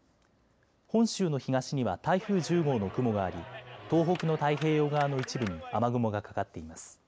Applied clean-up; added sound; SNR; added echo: none; Clapping; 14 dB; none.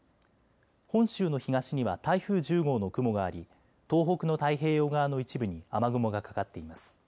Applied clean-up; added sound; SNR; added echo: none; none; none; none.